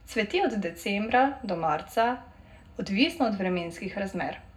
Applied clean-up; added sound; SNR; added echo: none; none; none; reverberation time 0.3 s.